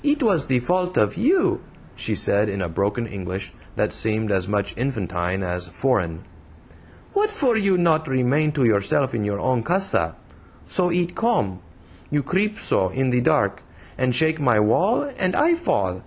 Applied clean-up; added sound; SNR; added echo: none; none; none; none.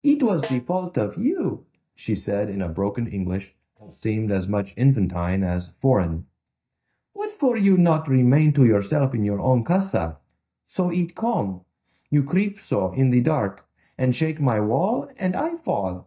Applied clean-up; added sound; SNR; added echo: neural mask model DeepFilterNet 3.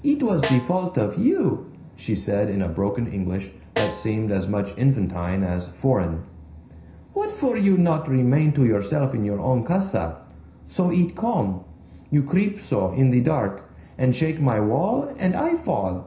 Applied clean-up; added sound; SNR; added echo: none; Snare drum; 13 dB; reverberation time 0.5 s.